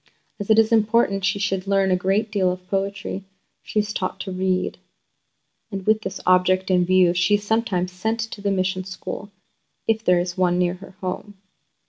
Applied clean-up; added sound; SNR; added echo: none; none; none; none.